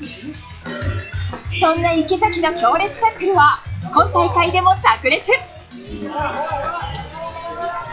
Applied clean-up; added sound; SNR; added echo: classical method log-MMSE.